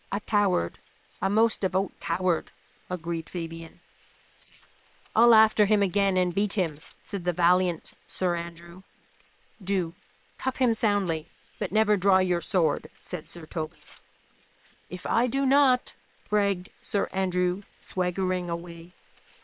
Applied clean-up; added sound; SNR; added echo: neural separator model SepFormer WHAM!.